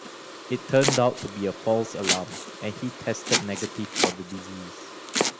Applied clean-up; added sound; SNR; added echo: none; Domestic sounds, home sounds; 2 dB; none.